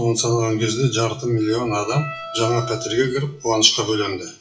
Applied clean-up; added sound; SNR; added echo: classical method WPE with log-MMSE.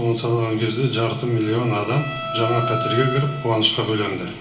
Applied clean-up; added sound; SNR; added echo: none; Bowed string instrument; 10 dB; reverberation time 0.3 s.